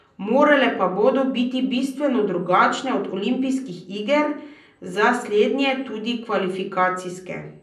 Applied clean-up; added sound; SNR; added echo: none; none; none; reverberation time 0.6 s.